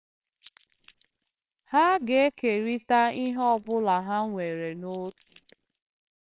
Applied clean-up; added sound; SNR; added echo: neural separator model SepFormer WHAMR!.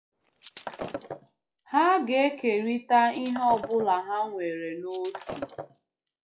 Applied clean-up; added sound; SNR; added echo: classical method WPE with log-MMSE.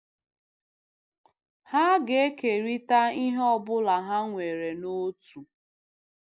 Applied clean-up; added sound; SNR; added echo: none; none; none; none.